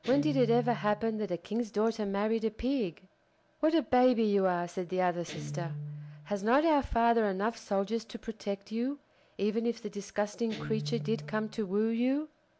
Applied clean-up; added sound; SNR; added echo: none; Guitar; 15 dB; none.